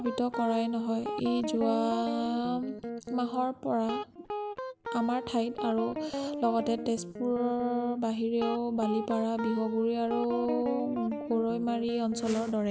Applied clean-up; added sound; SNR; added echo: none; Guitar; 7 dB; none.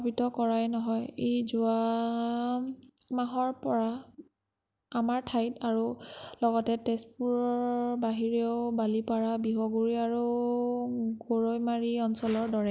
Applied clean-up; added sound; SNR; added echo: none; none; none; none.